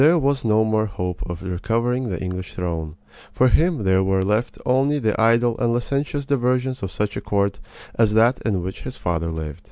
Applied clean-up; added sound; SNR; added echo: none; none; none; none.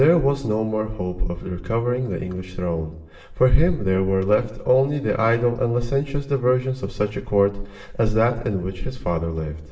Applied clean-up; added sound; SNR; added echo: none; none; none; reverberation time 0.8 s.